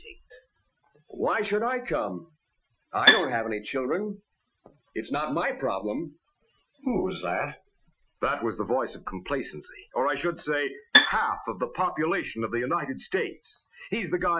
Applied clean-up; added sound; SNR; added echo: classical method Wiener filter.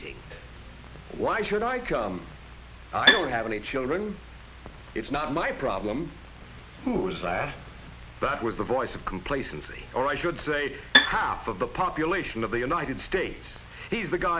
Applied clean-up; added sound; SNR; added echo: none; Bowed string instrument; -5 dB; none.